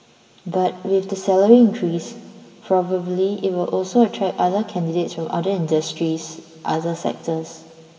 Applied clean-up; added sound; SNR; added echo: none; none; none; reverberation time 2.0 s.